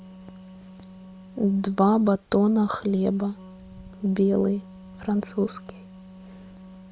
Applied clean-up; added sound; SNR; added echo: none; Wind instrument, woodwind instrument; 20 dB; none.